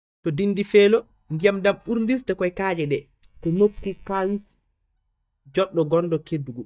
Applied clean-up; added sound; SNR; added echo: neural mask model DeepFilterNet 3.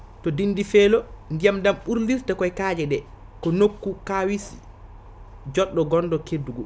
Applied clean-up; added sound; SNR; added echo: none; none; none; none.